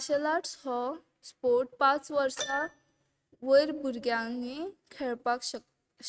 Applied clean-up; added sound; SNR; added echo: neural mask model RNNoise.